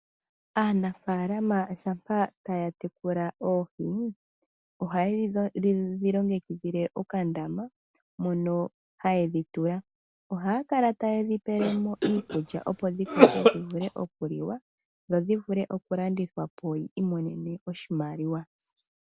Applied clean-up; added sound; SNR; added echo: none; Cough; -4 dB; none.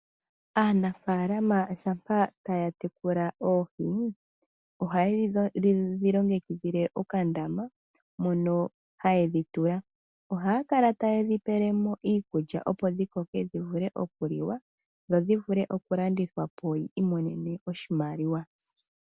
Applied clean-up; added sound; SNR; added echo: none; none; none; none.